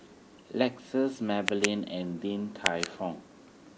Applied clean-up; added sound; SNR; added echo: none; Tick; 7 dB; none.